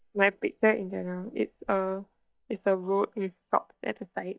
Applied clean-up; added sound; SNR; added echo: neural mask model DeepFilterNet 3.